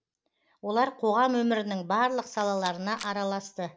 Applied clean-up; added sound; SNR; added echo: none; Rattle; 18 dB; none.